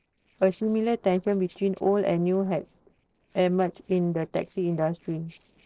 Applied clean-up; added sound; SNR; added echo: neural separator model SepFormer DNS4.